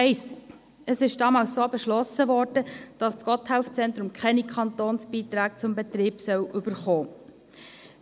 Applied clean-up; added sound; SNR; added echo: none; none; none; none.